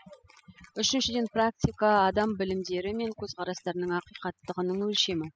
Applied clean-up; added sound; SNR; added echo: classical method spectral subtraction.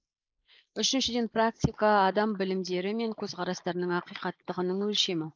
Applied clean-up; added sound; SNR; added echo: neural mask model Resemble Enhance denoiser.